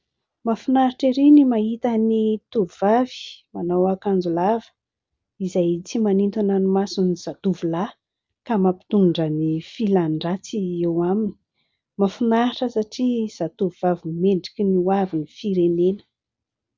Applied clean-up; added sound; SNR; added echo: none; none; none; none.